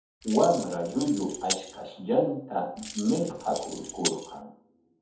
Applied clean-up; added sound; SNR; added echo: none; Keys jangling; 9 dB; reverberation time 0.6 s.